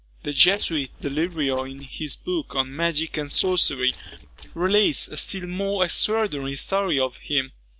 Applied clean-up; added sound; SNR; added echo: neural separator model SepFormer DNS4.